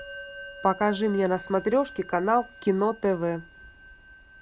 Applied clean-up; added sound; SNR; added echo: none; Musical instrument; 17 dB; none.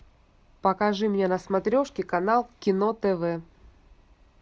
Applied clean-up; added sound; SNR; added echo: none; none; none; none.